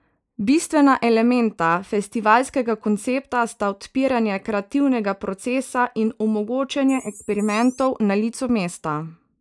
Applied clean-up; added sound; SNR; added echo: neural mask model Resemble Enhance denoiser.